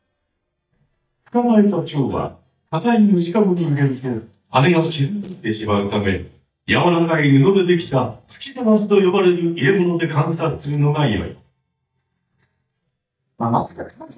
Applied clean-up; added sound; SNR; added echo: neural mask model DeepFilterNet 3.